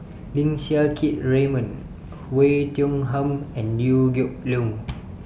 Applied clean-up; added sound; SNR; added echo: none; none; none; none.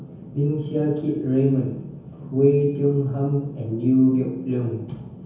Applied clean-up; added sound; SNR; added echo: none; none; none; reverberation time 0.7 s.